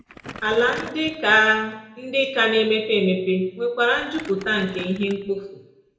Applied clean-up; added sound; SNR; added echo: none; Crumpling, crinkling; 20 dB; reverberation time 0.7 s.